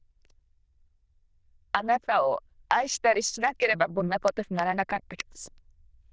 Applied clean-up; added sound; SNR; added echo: neural diffusion model UNIVERSE++.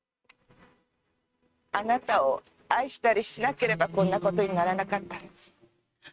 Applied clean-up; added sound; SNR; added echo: neural mask model RNNoise.